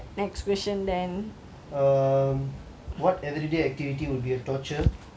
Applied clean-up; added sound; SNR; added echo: none; none; none; none.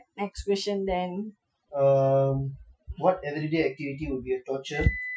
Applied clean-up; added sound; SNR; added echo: classical method Wiener filter.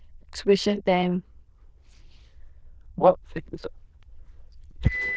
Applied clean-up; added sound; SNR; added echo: neural diffusion model UNIVERSE++.